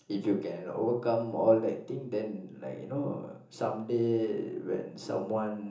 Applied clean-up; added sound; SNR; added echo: none; none; none; reverberation time 0.6 s.